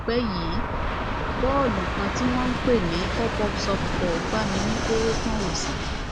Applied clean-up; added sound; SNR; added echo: none; Fixed-wing aircraft, airplane + Train; -1 dB; none.